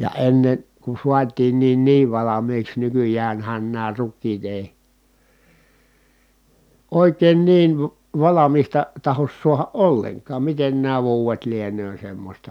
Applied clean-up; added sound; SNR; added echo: none; none; none; none.